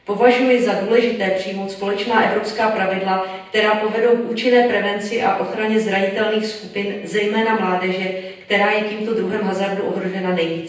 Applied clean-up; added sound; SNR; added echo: none; none; none; reverberation time 0.9 s.